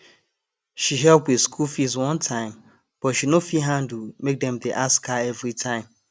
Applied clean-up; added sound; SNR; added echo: none; none; none; none.